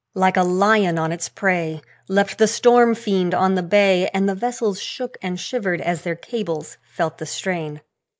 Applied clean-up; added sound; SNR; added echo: neural mask model Resemble Enhance denoiser.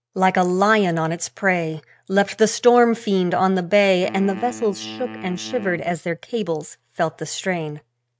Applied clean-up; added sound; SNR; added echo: neural mask model RNNoise.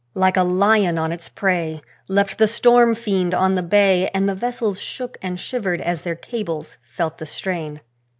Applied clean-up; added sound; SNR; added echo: none; none; none; none.